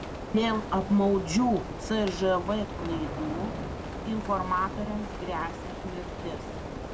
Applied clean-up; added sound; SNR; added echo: none; Rain + Subway, metro, underground / Train; 6 dB; none.